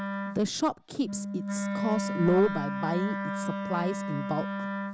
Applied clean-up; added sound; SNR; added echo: none; Wind instrument, woodwind instrument; 3 dB; none.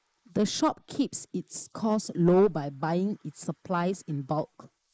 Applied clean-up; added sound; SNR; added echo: neural mask model Resemble Enhance denoiser.